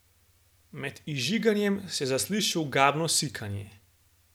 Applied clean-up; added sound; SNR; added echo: none; none; none; none.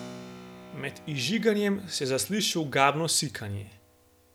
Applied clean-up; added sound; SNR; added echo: none; Keyboard (musical); 20 dB; none.